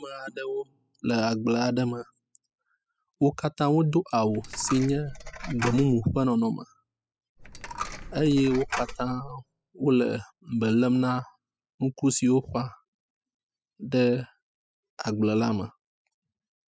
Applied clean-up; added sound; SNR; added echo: classical method spectral subtraction.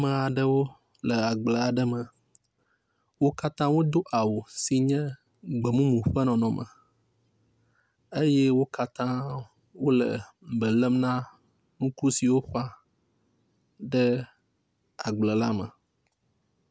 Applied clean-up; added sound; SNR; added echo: none; none; none; none.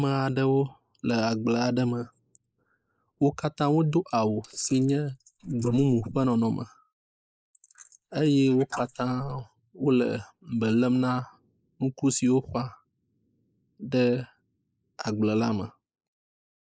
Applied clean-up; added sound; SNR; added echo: neural mask model Resemble Enhance denoiser.